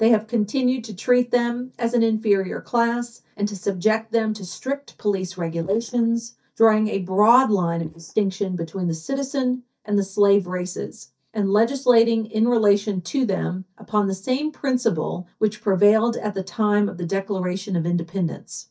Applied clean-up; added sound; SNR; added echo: neural mask model DeepFilterNet 3.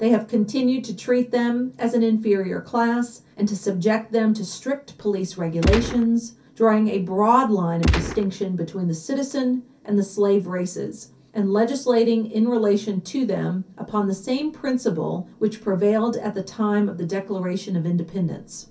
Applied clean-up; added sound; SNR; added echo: none; Gunshot, gunfire; 1 dB; reverberation time 0.3 s.